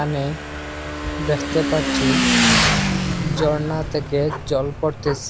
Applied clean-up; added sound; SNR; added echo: none; Motorcycle / Engine; -2 dB; none.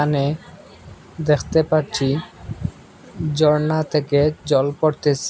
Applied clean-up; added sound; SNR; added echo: none; none; none; none.